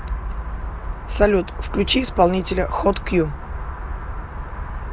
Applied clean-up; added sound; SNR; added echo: none; none; none; none.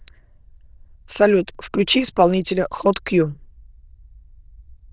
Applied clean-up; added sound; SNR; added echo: neural diffusion model UNIVERSE++.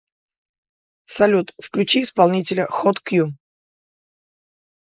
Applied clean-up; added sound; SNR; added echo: neural mask model Resemble Enhance denoiser.